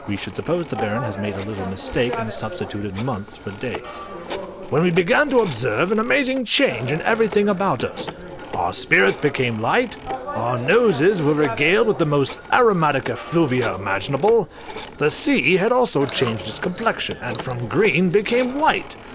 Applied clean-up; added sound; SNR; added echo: none; Telephone + Chewing, mastication; 12 dB; none.